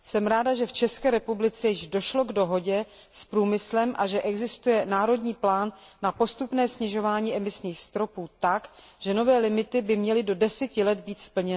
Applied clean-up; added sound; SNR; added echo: none; none; none; none.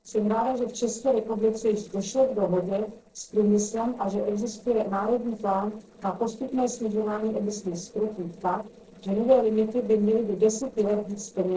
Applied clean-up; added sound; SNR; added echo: neural separator model SepFormer DNS4.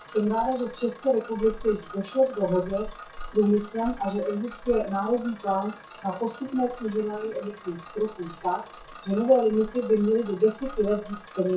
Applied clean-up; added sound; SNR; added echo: classical method WPE with log-MMSE.